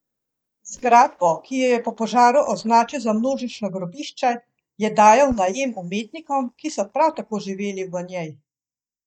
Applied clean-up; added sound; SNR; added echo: neural mask model DeepFilterNet 3.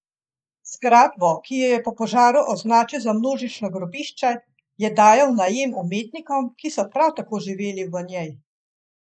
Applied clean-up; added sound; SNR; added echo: neural mask model Resemble Enhance denoiser.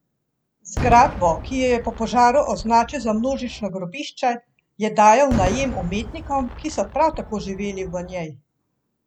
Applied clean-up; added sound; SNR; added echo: none; Fireworks; 12 dB; none.